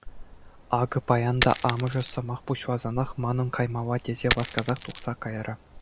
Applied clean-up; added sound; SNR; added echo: none; Coin (dropping); 4 dB; none.